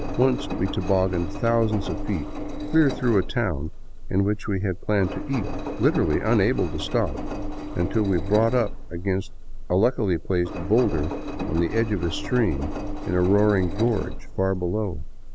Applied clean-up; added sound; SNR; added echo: none; Engine; 6 dB; none.